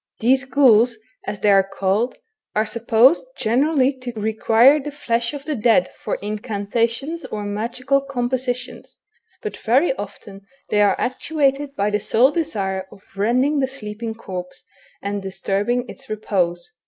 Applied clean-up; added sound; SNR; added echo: neural mask model Resemble Enhance denoiser.